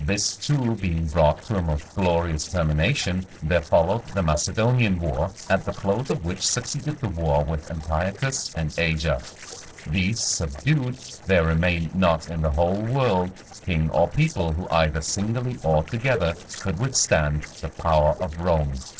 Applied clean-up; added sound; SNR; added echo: neural separator model SepFormer DNS4.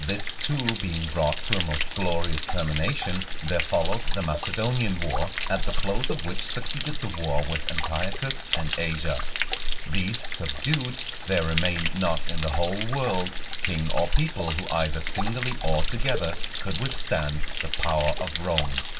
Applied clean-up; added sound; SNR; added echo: none; Stream / Trickle, dribble / Splash, splatter; -4 dB; reverberation time 0.2 s.